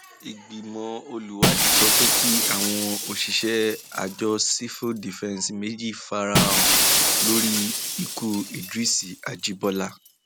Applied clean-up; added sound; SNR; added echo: none; Shatter; -3 dB; none.